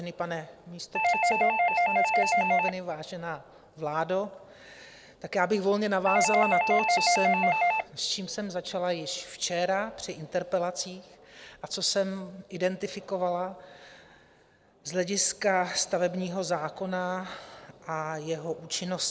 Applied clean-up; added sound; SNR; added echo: none; Doorbell; -5 dB; none.